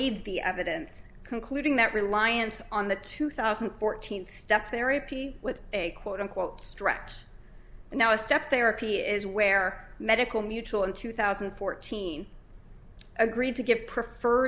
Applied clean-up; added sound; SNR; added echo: none; none; none; none.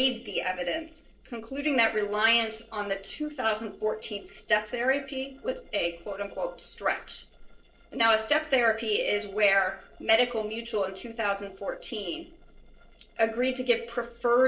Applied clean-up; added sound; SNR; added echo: neural separator model SepFormer DNS4.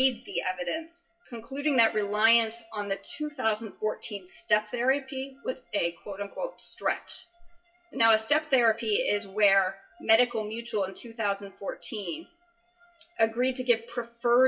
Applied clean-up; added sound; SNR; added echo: classical method WPE with log-MMSE.